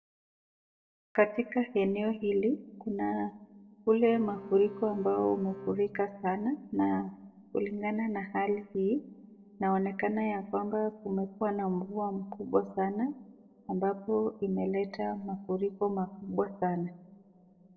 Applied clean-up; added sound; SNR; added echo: neural separator model SepFormer DNS4.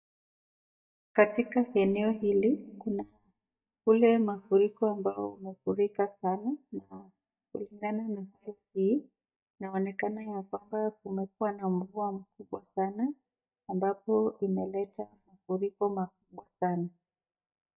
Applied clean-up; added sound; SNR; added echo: neural mask model DeepFilterNet 3.